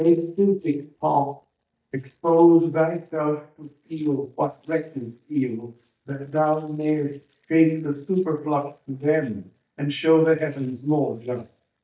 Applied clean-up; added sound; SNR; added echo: neural mask model DeepFilterNet 3.